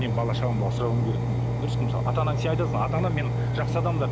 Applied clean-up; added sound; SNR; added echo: none; Engine; -5 dB; none.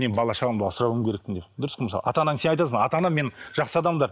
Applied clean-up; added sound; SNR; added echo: none; none; none; none.